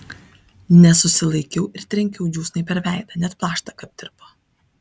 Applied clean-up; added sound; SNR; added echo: none; none; none; none.